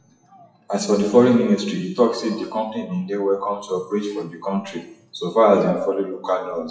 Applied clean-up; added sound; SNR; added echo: classical method WPE with log-MMSE.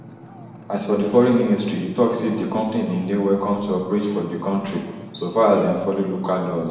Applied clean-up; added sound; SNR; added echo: none; Ocean; 19 dB; reverberation time 1.2 s.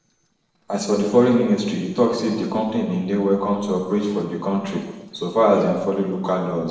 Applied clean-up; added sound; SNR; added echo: neural separator model SepFormer DNS4.